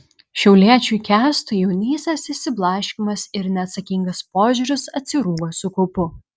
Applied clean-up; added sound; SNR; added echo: none; none; none; none.